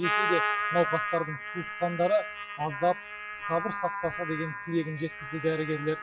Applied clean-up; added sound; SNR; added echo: classical method log-MMSE.